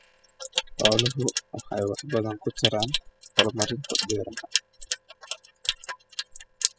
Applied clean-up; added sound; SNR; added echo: classical method spectral subtraction.